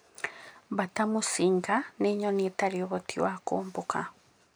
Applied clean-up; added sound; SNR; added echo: none; none; none; none.